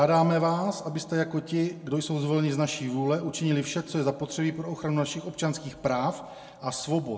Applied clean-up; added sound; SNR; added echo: none; none; none; reverberation time 0.8 s.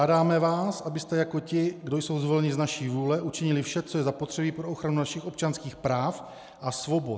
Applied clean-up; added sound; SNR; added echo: none; none; none; none.